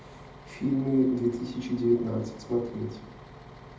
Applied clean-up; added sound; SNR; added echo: none; Bus; 18 dB; reverberation time 0.8 s.